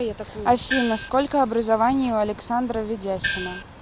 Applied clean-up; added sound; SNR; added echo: none; Gong; 4 dB; none.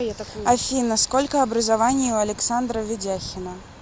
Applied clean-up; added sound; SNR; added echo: none; none; none; none.